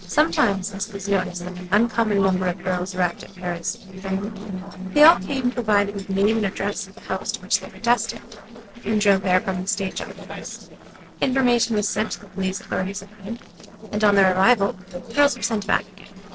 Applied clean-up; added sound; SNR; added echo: neural separator model SepFormer DNS4.